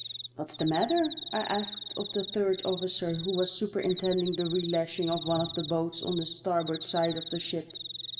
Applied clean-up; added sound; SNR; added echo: none; Cricket; 8 dB; reverberation time 2.9 s.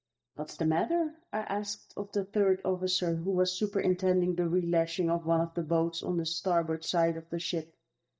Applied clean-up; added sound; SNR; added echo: neural mask model DeepFilterNet 3.